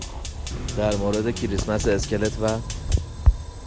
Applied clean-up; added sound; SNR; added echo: none; Fire + Car; 10 dB; none.